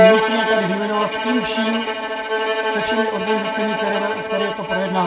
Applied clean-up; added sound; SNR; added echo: none; Bowed string instrument; -4 dB; reverberation time 0.2 s.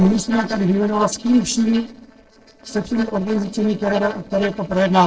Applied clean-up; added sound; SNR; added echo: neural separator model SepFormer DNS4.